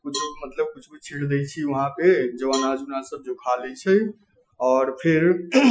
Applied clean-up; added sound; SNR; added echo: classical method Wiener filter.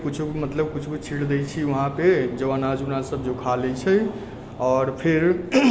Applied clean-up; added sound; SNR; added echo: none; none; none; none.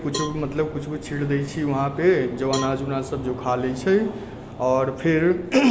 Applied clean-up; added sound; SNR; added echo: none; Cowbell; 15 dB; none.